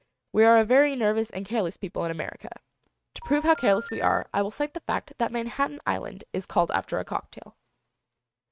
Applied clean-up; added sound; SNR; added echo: neural mask model RNNoise.